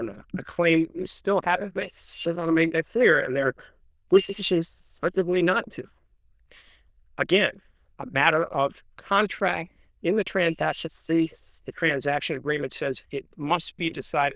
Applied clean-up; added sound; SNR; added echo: neural diffusion model UNIVERSE++.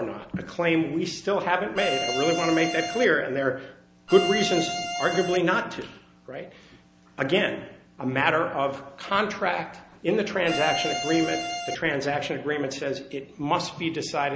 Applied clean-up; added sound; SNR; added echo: none; Bowed string instrument; 3 dB; none.